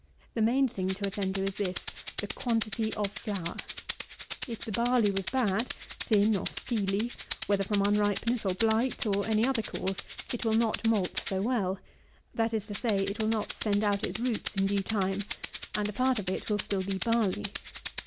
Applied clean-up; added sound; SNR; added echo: none; Rattle (instrument); 12 dB; none.